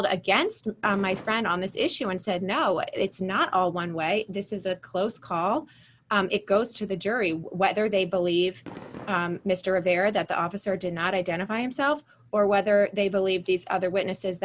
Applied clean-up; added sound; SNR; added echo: none; Fireworks; 18 dB; none.